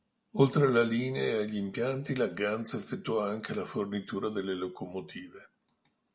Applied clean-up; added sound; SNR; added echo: none; none; none; none.